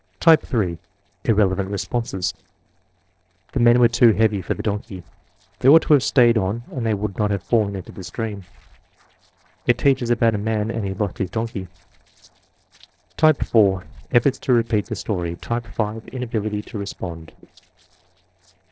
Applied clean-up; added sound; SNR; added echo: neural separator model SepFormer DNS4.